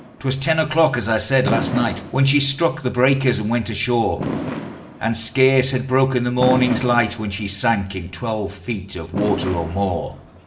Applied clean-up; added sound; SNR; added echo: none; Fireworks; 10 dB; reverberation time 0.6 s.